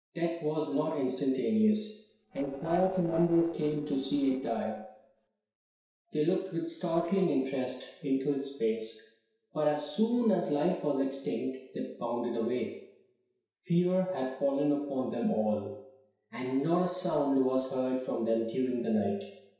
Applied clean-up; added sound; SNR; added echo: neural separator model SepFormer DNS4.